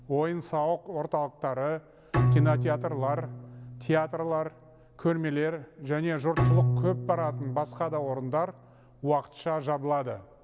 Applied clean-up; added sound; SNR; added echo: none; Bowed string instrument; 2 dB; none.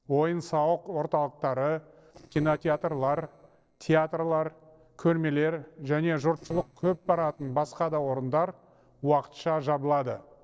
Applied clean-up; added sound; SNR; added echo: neural separator model SepFormer DNS4.